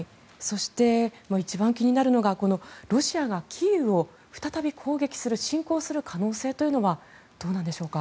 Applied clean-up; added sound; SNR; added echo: none; none; none; none.